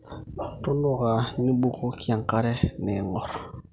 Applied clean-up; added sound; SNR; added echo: none; none; none; none.